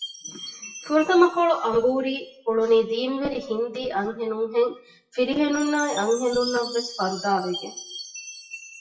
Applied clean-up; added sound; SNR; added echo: classical method WPE with log-MMSE.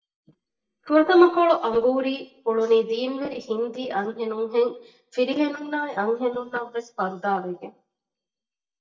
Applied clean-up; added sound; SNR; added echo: neural mask model DeepFilterNet 3.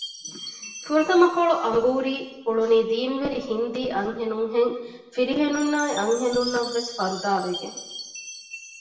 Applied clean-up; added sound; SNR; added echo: none; Chime; 16 dB; reverberation time 0.9 s.